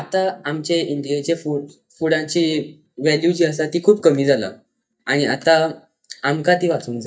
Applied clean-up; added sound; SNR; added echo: neural mask model DeepFilterNet 3.